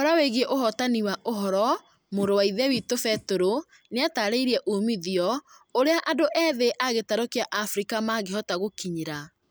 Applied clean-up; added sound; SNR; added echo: none; Whoosh, swoosh, swish; 14 dB; none.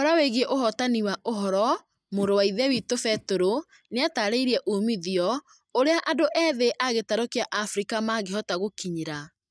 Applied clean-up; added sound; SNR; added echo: neural mask model DeepFilterNet 3.